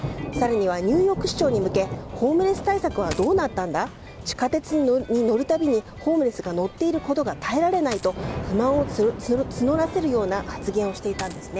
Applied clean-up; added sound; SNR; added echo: none; Thunder / Rain + Coin (dropping); 11 dB; none.